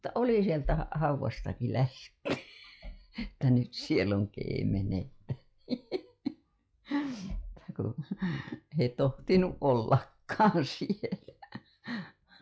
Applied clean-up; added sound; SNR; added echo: classical method log-MMSE.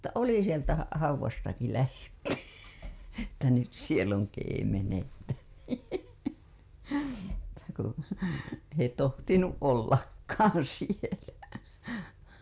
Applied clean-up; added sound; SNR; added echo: none; Knock / Wood; 17 dB; none.